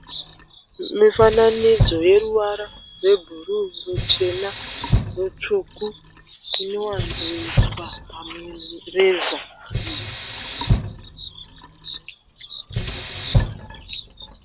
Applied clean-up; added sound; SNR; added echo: none; Sink (filling or washing); 5 dB; none.